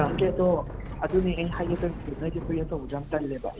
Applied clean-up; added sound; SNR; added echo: none; Bicycle; 7 dB; none.